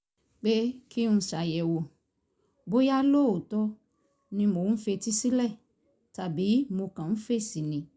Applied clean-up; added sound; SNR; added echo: none; none; none; none.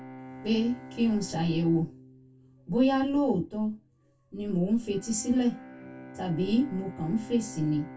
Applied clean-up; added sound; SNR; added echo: none; Bowed string instrument; 17 dB; reverberation time 0.1 s.